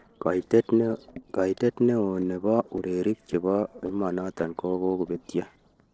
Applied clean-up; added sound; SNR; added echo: neural separator model SepFormer DNS4.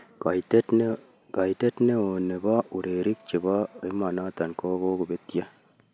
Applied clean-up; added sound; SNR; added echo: none; none; none; none.